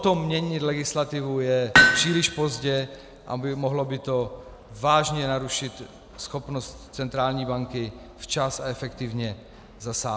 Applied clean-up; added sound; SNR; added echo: none; Hammer; -5 dB; none.